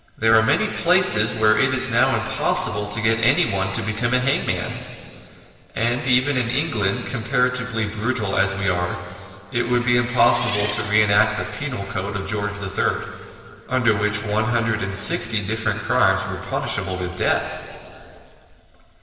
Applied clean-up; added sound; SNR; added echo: none; Engine; 7 dB; reverberation time 2.6 s.